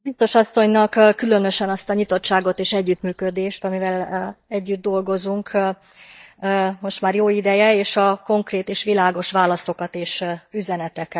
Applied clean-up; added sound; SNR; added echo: neural mask model DeepFilterNet 3.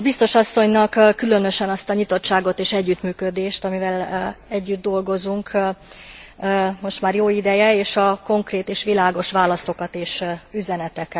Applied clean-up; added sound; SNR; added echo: none; none; none; none.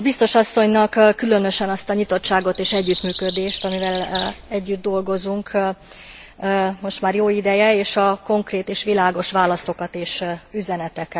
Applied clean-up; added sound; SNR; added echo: none; Bird vocalization, bird call, bird song; 13 dB; none.